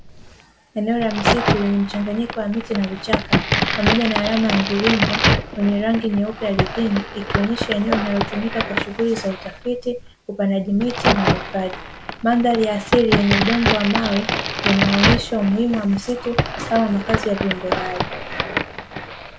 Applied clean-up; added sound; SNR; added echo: none; Crack; 2 dB; none.